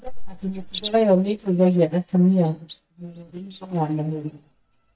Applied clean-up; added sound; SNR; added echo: neural mask model DeepFilterNet 3.